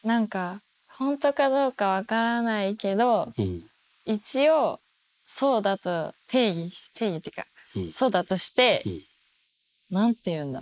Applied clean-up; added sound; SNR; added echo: neural mask model Resemble Enhance denoiser.